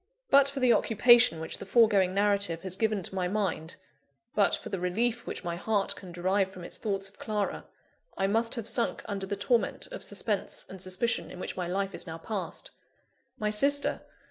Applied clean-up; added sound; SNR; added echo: none; none; none; none.